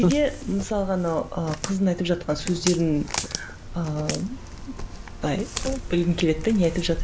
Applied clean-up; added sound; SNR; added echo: none; Walk, footsteps; 8 dB; none.